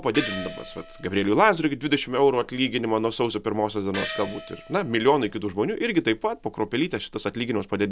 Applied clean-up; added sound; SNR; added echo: none; Gong; 12 dB; none.